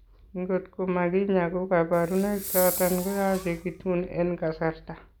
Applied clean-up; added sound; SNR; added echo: none; Fireworks; 8 dB; none.